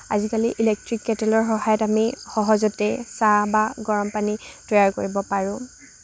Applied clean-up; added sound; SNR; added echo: none; none; none; none.